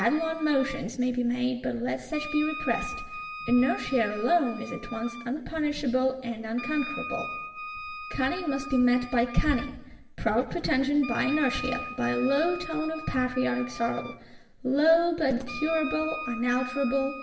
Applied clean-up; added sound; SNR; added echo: none; Wind instrument, woodwind instrument; 12 dB; reverberation time 0.9 s.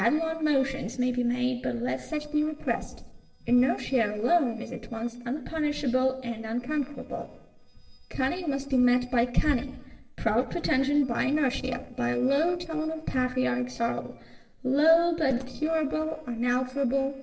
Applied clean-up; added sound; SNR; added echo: neural separator model SepFormer DNS4.